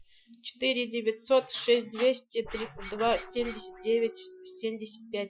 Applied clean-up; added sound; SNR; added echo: classical method Wiener filter.